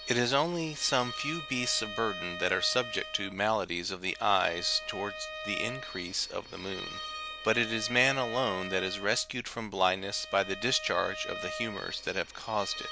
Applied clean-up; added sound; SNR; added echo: none; Bowed string instrument; 10 dB; none.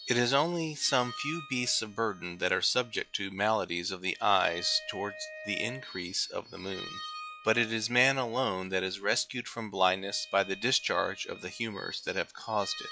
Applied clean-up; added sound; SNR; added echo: classical method log-MMSE.